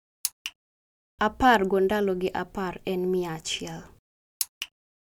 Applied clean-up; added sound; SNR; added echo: none; none; none; none.